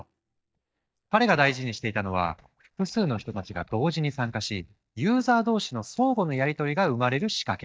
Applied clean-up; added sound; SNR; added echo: neural mask model DeepFilterNet 3.